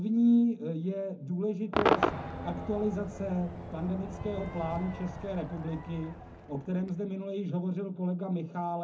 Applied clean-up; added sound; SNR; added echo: none; Crowd / Cheering / Fireworks; 5 dB; reverberation time 0.3 s.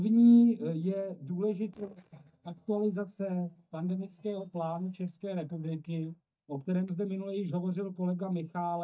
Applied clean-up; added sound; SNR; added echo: neural mask model DeepFilterNet 3.